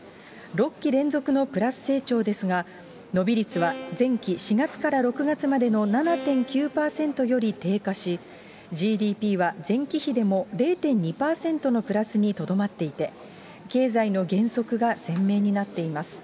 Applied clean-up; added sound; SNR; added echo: none; Bowed string instrument; 15 dB; none.